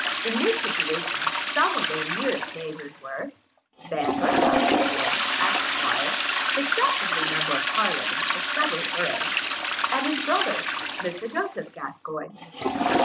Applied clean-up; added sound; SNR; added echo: none; Toilet flush; -4 dB; none.